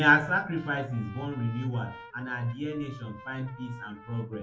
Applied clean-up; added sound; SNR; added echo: none; Trumpet; 19 dB; reverberation time 0.2 s.